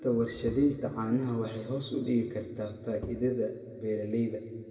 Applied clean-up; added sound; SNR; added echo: none; Bowed string instrument; 17 dB; reverberation time 1.8 s.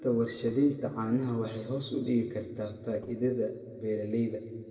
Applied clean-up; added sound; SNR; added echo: neural separator model SepFormer DNS4.